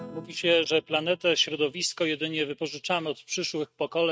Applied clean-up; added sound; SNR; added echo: neural mask model RNNoise.